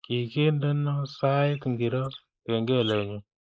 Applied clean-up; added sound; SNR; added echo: neural mask model Resemble Enhance denoiser.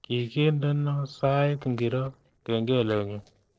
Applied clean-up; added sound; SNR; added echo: neural separator model SepFormer DNS4.